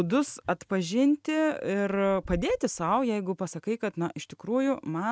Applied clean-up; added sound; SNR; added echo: neural mask model RNNoise.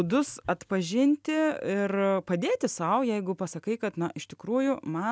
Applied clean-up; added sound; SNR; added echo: none; none; none; none.